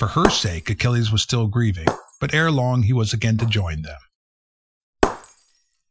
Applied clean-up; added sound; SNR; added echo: classical method Wiener filter.